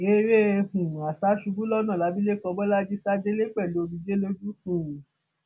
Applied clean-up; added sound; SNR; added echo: none; none; none; none.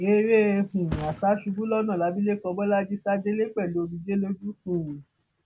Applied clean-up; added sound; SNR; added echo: none; Thump, thud; 20 dB; none.